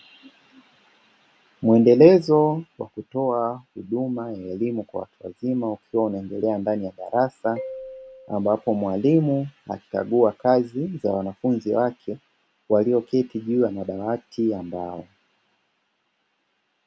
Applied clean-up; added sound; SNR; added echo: none; Marimba, xylophone; 17 dB; none.